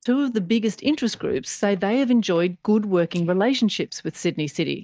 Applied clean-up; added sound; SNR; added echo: neural mask model DeepFilterNet 3.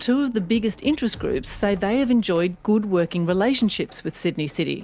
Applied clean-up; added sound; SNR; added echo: none; none; none; none.